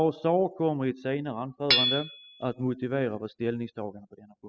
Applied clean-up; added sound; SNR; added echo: classical method spectral subtraction.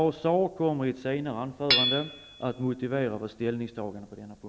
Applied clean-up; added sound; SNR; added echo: none; Hammer / Chink, clink; 5 dB; none.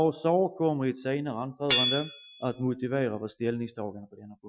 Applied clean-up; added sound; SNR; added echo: classical method Wiener filter.